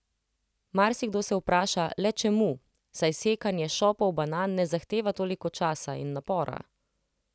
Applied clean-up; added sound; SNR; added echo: none; none; none; none.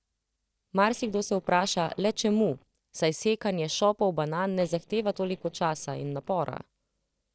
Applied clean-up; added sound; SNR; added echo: neural separator model SepFormer DNS4.